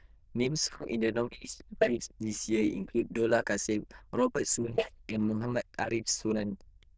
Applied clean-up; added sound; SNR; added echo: neural diffusion model UNIVERSE++.